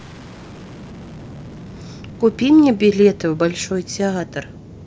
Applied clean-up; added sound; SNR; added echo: none; Fixed-wing aircraft, airplane; 17 dB; none.